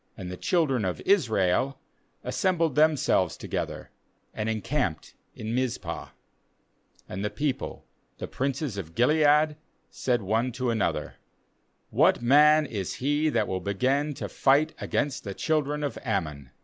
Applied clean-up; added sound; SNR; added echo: none; none; none; none.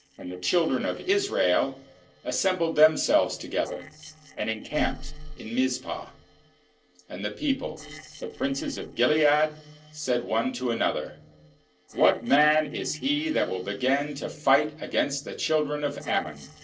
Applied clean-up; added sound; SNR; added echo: neural separator model SepFormer DNS4.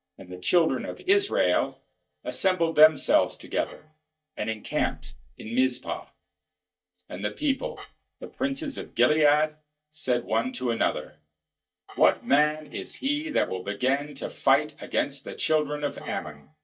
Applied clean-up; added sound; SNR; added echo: neural mask model DeepFilterNet 3.